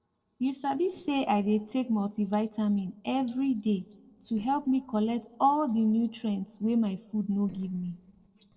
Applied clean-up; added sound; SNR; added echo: neural separator model SepFormer DNS4.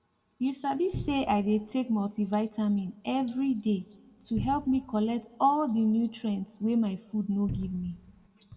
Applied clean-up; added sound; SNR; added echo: none; Cupboard open or close; 10 dB; reverberation time 0.9 s.